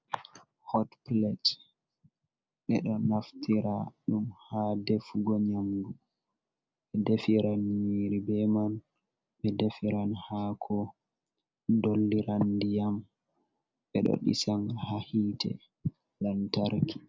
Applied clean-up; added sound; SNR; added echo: none; none; none; none.